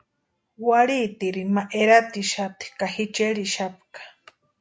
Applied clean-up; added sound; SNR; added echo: none; none; none; none.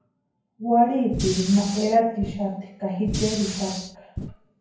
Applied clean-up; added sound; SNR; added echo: none; Fire; 8 dB; reverberation time 0.9 s.